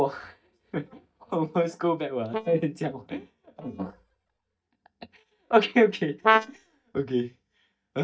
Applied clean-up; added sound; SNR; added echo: neural mask model DeepFilterNet 3.